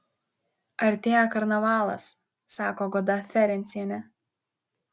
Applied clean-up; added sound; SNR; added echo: none; none; none; none.